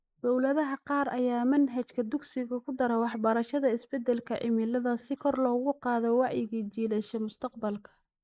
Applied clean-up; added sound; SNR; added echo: neural mask model Resemble Enhance denoiser.